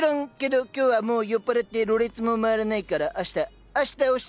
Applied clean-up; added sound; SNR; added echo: none; none; none; none.